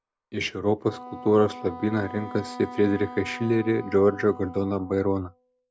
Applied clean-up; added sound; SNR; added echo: none; Wind instrument, woodwind instrument; 15 dB; none.